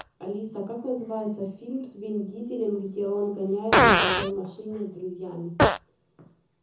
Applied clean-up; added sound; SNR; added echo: none; Fart; -4 dB; reverberation time 0.5 s.